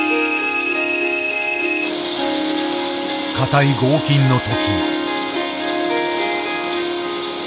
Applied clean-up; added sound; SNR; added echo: none; Harp; 1 dB; none.